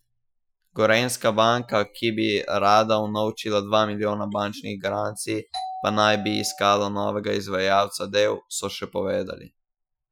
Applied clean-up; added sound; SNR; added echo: classical method Wiener filter.